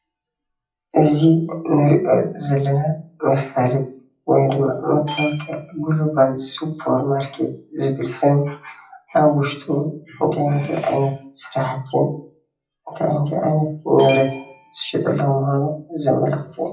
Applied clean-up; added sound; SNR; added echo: classical method WPE with log-MMSE.